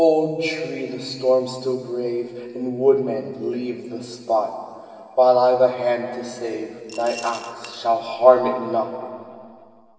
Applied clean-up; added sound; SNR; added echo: none; Coin (dropping) / Glass; 18 dB; reverberation time 2.6 s.